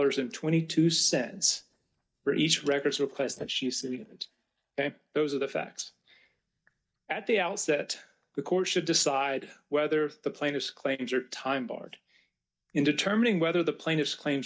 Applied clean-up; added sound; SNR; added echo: neural mask model DeepFilterNet 3.